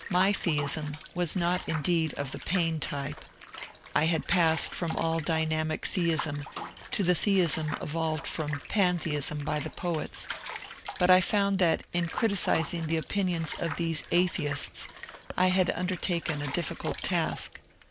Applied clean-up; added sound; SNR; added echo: none; Bathtub (filling or washing) / Water; 13 dB; none.